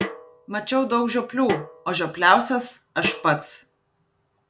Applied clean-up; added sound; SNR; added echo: none; Snare drum; 12 dB; none.